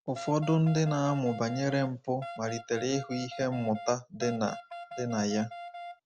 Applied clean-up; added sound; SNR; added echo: none; Wind instrument, woodwind instrument; 12 dB; none.